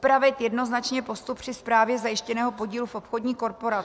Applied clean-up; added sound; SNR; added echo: none; none; none; none.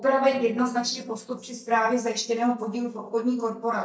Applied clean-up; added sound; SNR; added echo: neural mask model DeepFilterNet 3.